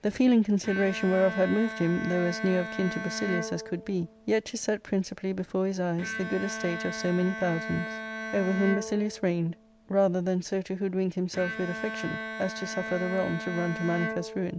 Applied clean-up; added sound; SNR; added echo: none; Bowed string instrument; 9 dB; none.